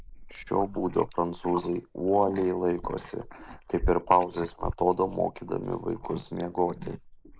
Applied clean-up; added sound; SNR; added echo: neural mask model Resemble Enhance denoiser.